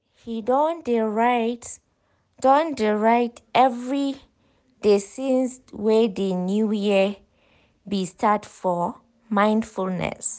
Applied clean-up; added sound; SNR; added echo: none; none; none; none.